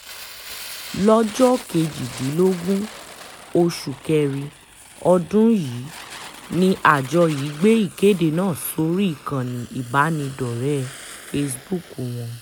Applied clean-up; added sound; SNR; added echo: none; Fire; 18 dB; none.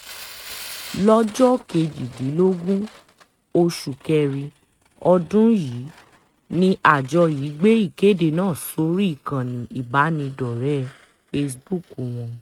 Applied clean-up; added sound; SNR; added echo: neural mask model RNNoise.